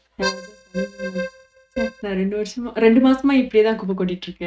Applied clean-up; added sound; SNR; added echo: neural mask model RNNoise.